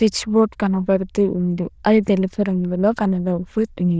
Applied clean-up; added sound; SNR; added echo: neural diffusion model UNIVERSE++.